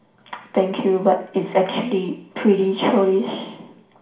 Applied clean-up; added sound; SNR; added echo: none; none; none; reverberation time 0.5 s.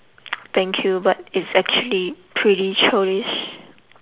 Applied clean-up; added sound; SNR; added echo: none; none; none; none.